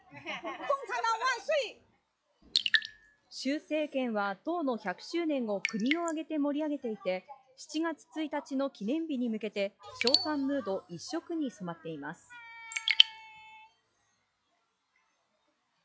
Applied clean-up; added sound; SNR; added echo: classical method log-MMSE.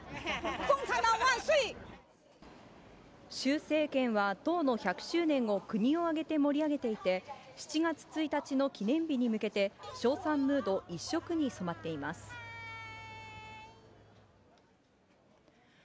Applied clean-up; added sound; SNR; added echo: none; none; none; none.